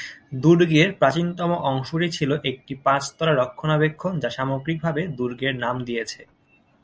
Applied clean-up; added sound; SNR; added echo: none; none; none; none.